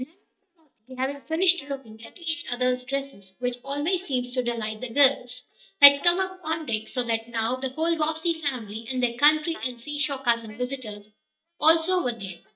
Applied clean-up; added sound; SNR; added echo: neural mask model DeepFilterNet 3.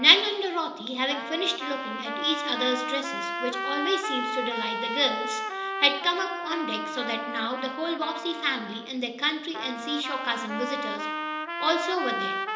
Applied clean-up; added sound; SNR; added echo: none; Trumpet; 4 dB; reverberation time 1.0 s.